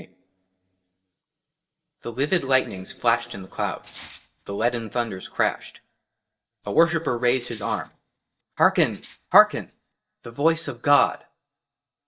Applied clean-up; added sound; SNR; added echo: neural mask model DeepFilterNet 3.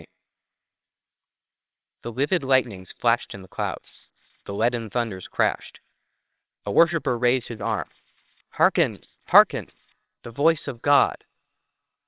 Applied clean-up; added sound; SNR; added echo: neural separator model SepFormer WHAMR!.